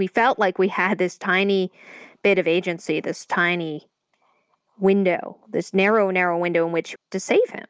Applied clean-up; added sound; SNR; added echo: none; none; none; none.